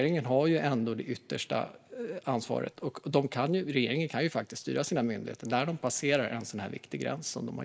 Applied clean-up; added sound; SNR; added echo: neural mask model Resemble Enhance denoiser.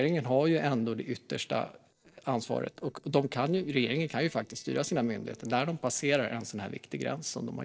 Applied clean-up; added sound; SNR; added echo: neural separator model SepFormer DNS4.